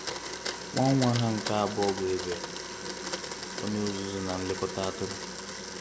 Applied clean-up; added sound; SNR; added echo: none; Domestic sounds, home sounds; 5 dB; none.